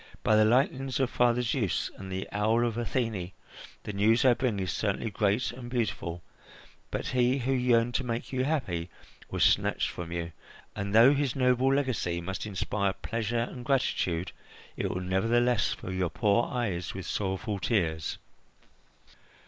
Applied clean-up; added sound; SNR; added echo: none; none; none; none.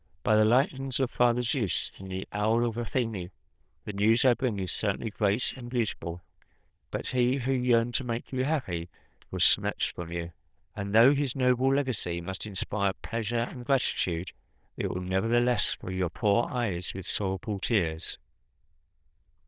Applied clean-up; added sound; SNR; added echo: neural diffusion model UNIVERSE++.